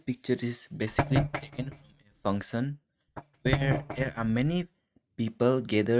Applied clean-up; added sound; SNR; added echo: neural mask model RNNoise.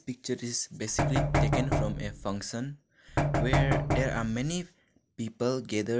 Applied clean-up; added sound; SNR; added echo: none; Knock; -5 dB; none.